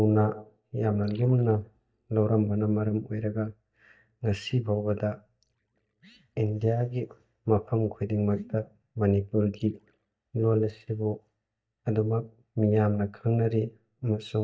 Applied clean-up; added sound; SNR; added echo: neural mask model DeepFilterNet 3.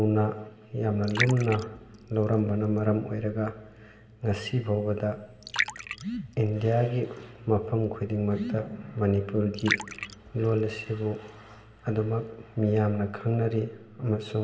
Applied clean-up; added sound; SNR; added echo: none; Liquid; 11 dB; reverberation time 3.0 s.